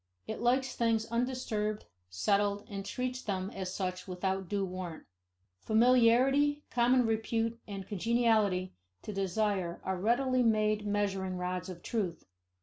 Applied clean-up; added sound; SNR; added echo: none; none; none; none.